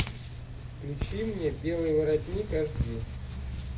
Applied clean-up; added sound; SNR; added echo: none; Tearing; 3 dB; reverberation time 0.3 s.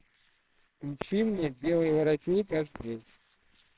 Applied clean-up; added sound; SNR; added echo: neural separator model SepFormer WHAMR!.